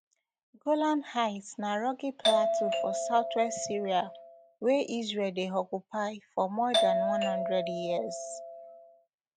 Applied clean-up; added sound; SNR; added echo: none; Doorbell; -1 dB; none.